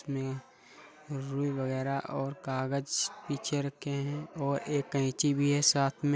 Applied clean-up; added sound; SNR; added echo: none; none; none; none.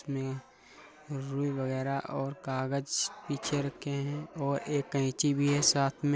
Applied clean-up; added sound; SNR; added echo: none; Gunshot, gunfire; 19 dB; none.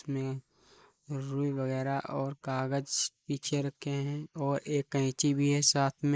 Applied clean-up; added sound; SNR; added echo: neural mask model Resemble Enhance denoiser.